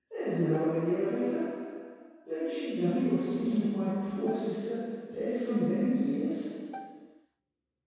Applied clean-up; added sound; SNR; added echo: none; Bowed string instrument; 17 dB; reverberation time 2.0 s.